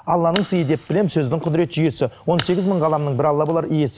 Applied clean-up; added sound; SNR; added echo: none; Fire; 17 dB; none.